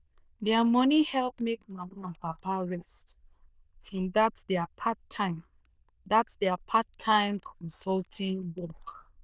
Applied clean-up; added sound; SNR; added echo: neural diffusion model UNIVERSE++.